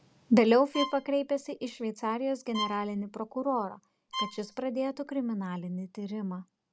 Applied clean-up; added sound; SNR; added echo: none; Bowed string instrument; 10 dB; none.